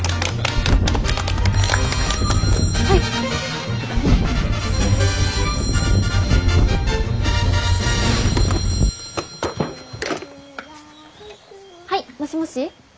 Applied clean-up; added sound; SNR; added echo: none; Wind; -4 dB; none.